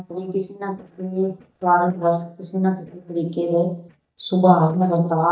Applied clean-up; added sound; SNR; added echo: neural mask model DeepFilterNet 3.